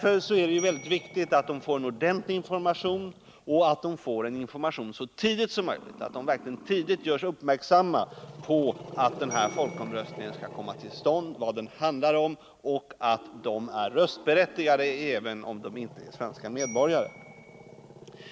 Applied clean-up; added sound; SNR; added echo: none; Bell + Growling; 17 dB; none.